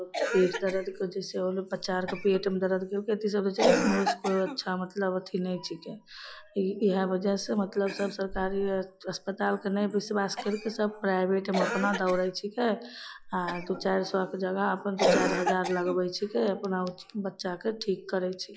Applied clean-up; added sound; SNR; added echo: classical method log-MMSE.